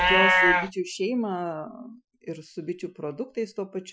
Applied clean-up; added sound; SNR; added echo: classical method Wiener filter.